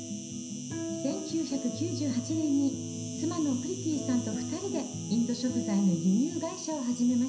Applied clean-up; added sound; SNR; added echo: none; Insect; 15 dB; reverberation time 0.5 s.